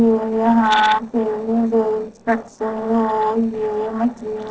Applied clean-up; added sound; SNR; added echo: neural separator model SepFormer DNS4.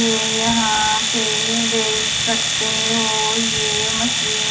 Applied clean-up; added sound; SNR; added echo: none; Domestic sounds, home sounds; -4 dB; reverberation time 0.8 s.